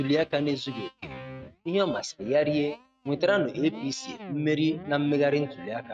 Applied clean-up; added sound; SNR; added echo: neural mask model RNNoise.